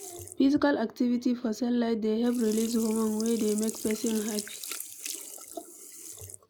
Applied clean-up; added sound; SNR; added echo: none; Sink (filling or washing); 13 dB; none.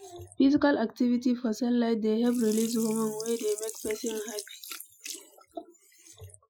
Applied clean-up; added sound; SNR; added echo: classical method Wiener filter.